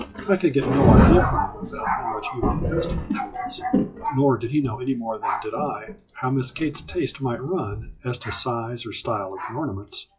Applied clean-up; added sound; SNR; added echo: classical method WPE with log-MMSE.